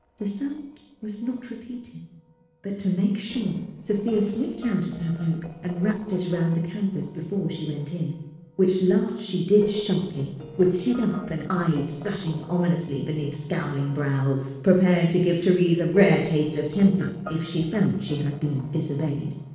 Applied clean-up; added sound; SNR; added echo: neural separator model SepFormer DNS4.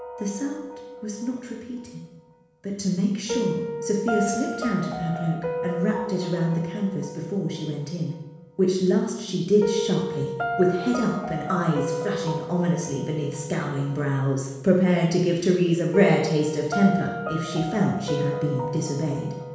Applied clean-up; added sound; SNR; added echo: none; Piano; 8 dB; reverberation time 1.1 s.